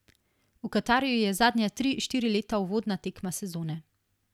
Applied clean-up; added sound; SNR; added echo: none; none; none; none.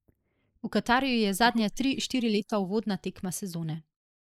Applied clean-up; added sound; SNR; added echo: neural mask model Resemble Enhance denoiser.